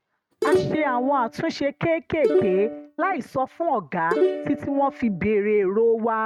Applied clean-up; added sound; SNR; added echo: neural mask model RNNoise.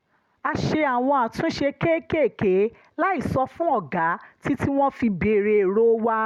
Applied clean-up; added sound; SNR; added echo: none; none; none; none.